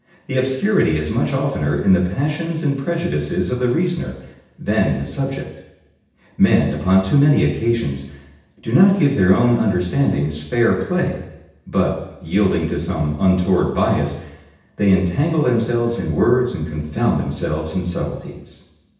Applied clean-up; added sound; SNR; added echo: none; none; none; reverberation time 0.9 s.